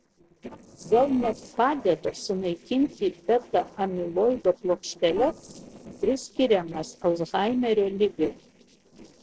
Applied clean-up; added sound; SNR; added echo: neural separator model SepFormer DNS4.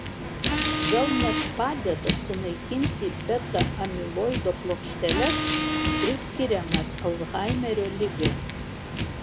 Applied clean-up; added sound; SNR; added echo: none; Car; -1 dB; none.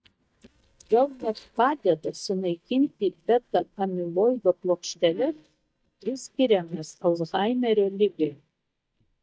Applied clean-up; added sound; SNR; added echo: neural mask model DeepFilterNet 3.